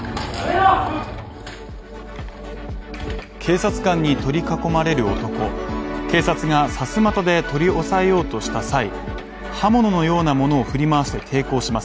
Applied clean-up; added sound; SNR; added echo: none; none; none; none.